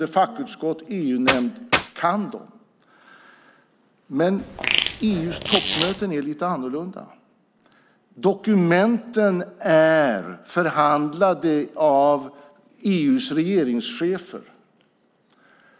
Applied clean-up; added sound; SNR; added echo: none; Fart + Clapping; 2 dB; none.